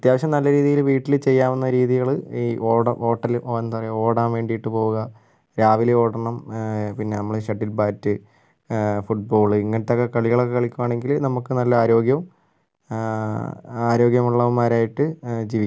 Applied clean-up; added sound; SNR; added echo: none; none; none; none.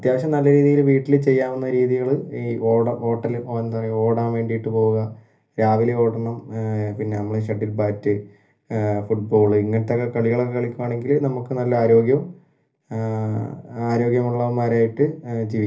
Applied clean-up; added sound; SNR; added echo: none; none; none; reverberation time 0.3 s.